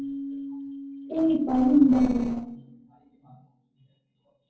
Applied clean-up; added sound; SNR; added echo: neural separator model SepFormer DNS4.